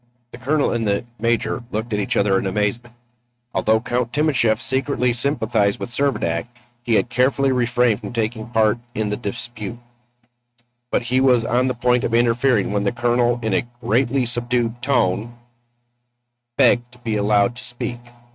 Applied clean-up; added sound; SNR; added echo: neural mask model RNNoise.